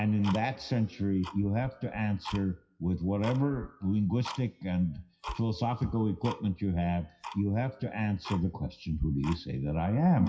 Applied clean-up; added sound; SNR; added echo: classical method WPE with log-MMSE.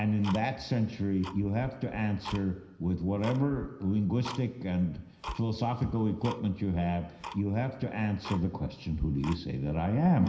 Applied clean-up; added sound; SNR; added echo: none; Tick-tock; 15 dB; reverberation time 0.9 s.